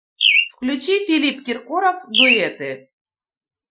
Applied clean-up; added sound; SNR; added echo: classical method Wiener filter.